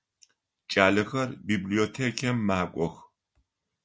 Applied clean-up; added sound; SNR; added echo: none; none; none; none.